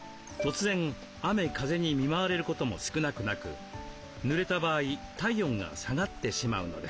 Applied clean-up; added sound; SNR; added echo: none; none; none; none.